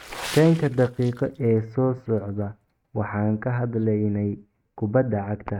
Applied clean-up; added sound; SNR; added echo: neural mask model RNNoise.